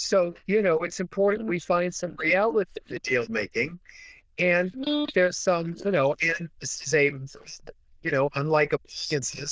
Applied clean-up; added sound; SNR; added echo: neural diffusion model UNIVERSE++.